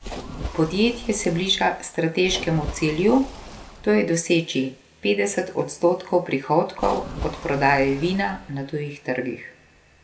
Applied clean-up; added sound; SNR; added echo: none; Splash, splatter; 13 dB; none.